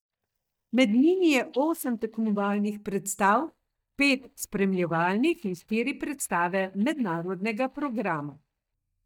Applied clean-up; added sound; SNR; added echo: neural mask model DeepFilterNet 3.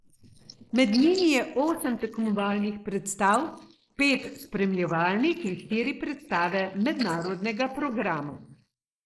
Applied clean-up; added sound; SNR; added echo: neural mask model Resemble Enhance denoiser.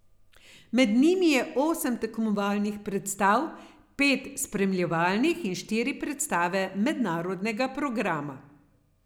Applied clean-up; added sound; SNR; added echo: none; none; none; none.